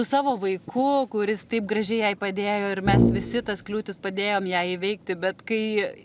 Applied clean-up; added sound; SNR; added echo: none; Brass instrument; -2 dB; none.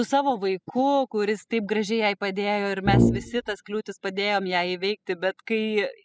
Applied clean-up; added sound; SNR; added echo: classical method spectral subtraction.